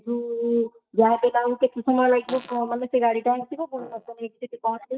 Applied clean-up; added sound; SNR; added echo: neural mask model DeepFilterNet 3.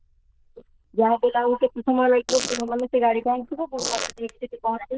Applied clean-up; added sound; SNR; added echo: neural diffusion model UNIVERSE++.